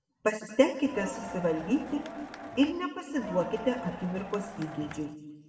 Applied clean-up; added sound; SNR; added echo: none; Crowd; 12 dB; reverberation time 1.6 s.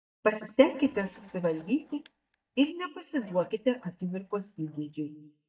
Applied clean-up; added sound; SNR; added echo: neural mask model DeepFilterNet 3.